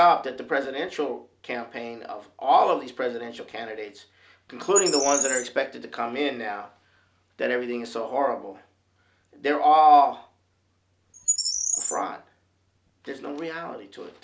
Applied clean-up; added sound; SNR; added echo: none; Bird; 4 dB; none.